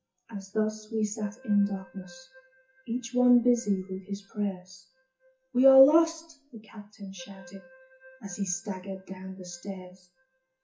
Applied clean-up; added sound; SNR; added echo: classical method WPE with log-MMSE.